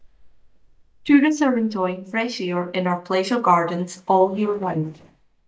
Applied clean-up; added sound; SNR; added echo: neural mask model DeepFilterNet 3.